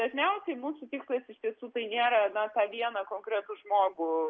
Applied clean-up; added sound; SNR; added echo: none; none; none; none.